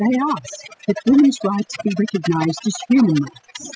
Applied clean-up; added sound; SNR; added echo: classical method spectral subtraction.